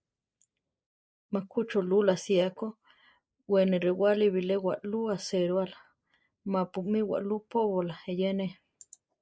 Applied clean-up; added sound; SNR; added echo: neural mask model Resemble Enhance denoiser.